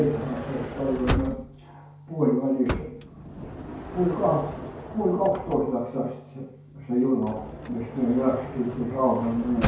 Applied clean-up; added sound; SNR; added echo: none; Sliding door / Motor vehicle (road); 8 dB; reverberation time 0.5 s.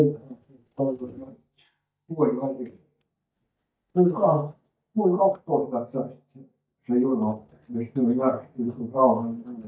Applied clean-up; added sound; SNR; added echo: neural mask model DeepFilterNet 3.